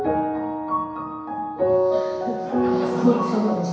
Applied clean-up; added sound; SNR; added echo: none; none; none; reverberation time 1.0 s.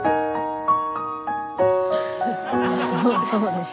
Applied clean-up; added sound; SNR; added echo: none; none; none; none.